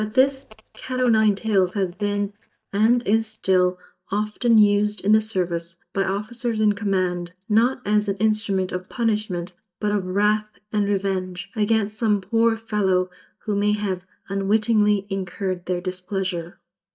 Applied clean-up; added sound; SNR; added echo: neural mask model DeepFilterNet 3.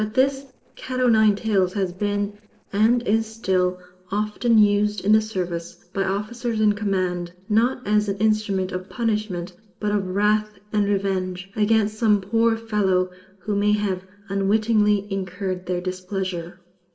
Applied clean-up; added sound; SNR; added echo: neural separator model SepFormer DNS4.